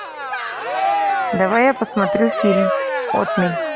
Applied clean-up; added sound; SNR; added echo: none; Cheering; 0 dB; none.